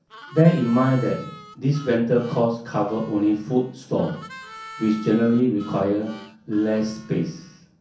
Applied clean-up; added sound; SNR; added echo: none; Harmonica; 20 dB; reverberation time 0.6 s.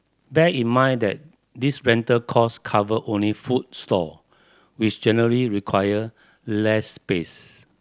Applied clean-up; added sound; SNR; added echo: none; none; none; none.